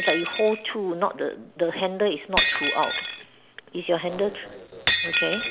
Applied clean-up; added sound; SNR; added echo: none; Shatter; 2 dB; none.